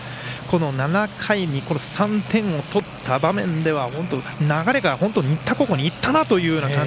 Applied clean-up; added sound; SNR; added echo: none; Engine / Domestic sounds, home sounds; 18 dB; none.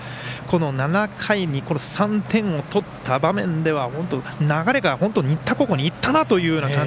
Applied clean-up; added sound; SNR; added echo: none; none; none; none.